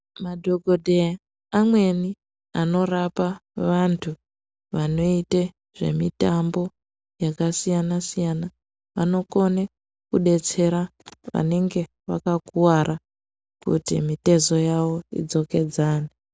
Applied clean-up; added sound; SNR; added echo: none; none; none; none.